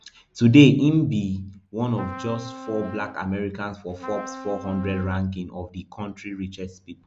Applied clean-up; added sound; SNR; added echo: none; Trumpet; 15 dB; none.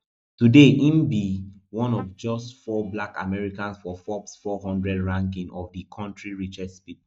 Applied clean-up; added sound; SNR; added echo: neural mask model DeepFilterNet 3.